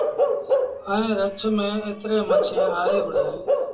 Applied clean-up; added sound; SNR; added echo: none; Bark / Livestock, farm animals, working animals; -2 dB; reverberation time 0.2 s.